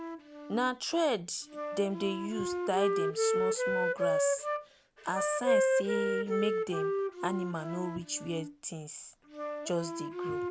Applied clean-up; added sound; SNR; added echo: none; Wind instrument, woodwind instrument; -2 dB; none.